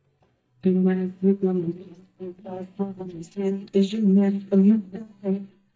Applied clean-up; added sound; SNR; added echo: neural mask model DeepFilterNet 3.